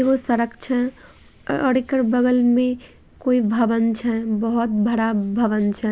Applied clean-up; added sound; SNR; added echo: none; none; none; none.